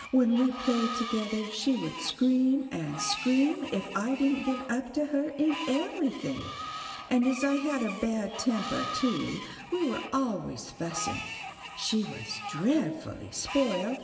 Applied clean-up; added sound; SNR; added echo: none; Screech; 11 dB; reverberation time 2.7 s.